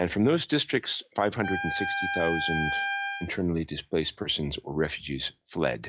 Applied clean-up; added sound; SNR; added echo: classical method log-MMSE.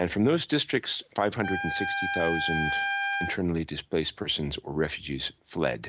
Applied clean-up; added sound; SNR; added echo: none; Trumpet; 3 dB; none.